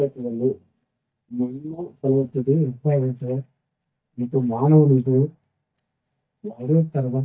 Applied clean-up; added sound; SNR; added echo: neural mask model DeepFilterNet 3.